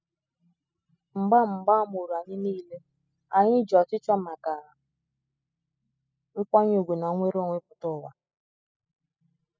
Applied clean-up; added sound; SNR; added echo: classical method spectral subtraction.